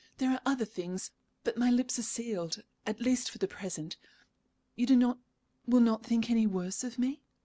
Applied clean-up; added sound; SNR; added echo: none; none; none; none.